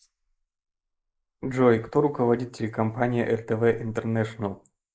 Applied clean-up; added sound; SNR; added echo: neural mask model Resemble Enhance denoiser.